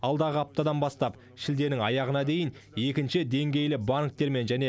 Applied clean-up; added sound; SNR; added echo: none; none; none; none.